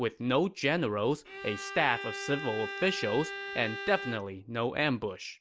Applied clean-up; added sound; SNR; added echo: none; Bowed string instrument; 9 dB; none.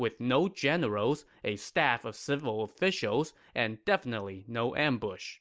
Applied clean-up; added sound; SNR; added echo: none; none; none; none.